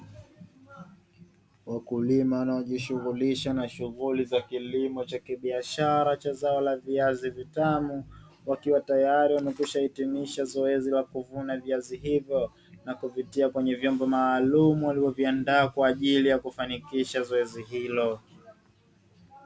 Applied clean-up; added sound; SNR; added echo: none; none; none; none.